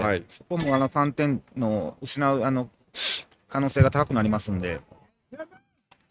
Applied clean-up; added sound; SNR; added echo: neural mask model RNNoise.